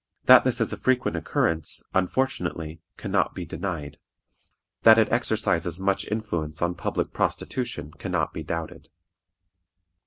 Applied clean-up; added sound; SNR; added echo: none; none; none; none.